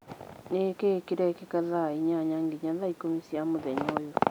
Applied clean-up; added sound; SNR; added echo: none; none; none; none.